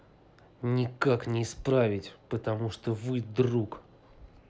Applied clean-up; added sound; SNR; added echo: none; none; none; none.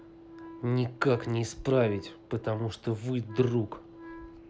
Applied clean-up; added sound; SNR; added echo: none; Wind instrument, woodwind instrument; 17 dB; none.